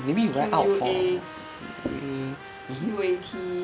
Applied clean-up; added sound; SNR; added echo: none; Domestic sounds, home sounds + Trumpet; 15 dB; none.